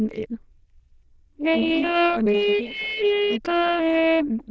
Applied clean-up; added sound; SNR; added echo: neural diffusion model UNIVERSE++.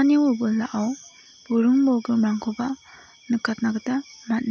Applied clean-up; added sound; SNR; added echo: none; none; none; none.